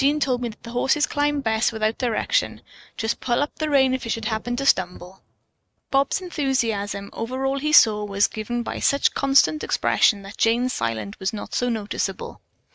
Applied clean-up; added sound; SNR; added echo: neural mask model RNNoise.